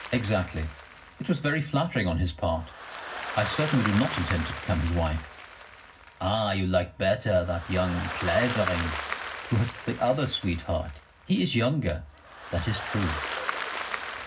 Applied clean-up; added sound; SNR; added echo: none; Applause; 9 dB; reverberation time 0.4 s.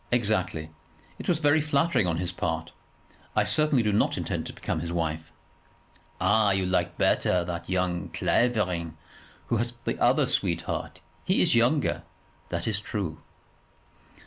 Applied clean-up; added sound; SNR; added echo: none; none; none; none.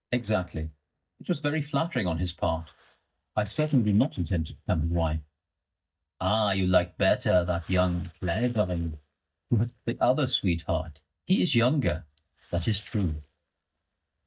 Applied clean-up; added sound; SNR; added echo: neural mask model DeepFilterNet 3.